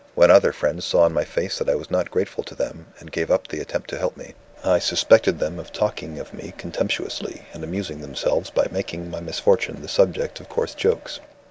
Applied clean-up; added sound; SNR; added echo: none; none; none; none.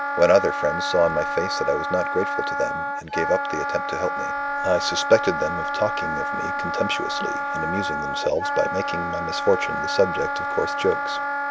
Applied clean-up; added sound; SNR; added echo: none; Wind instrument, woodwind instrument; 2 dB; none.